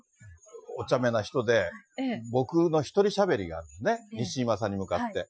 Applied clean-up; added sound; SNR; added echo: classical method Wiener filter.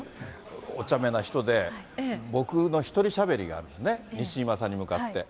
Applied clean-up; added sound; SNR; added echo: none; none; none; none.